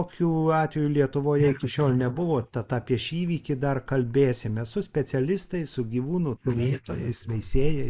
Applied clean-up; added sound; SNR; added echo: neural mask model Resemble Enhance denoiser.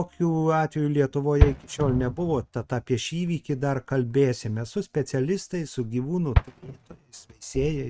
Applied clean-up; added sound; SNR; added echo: neural mask model RNNoise.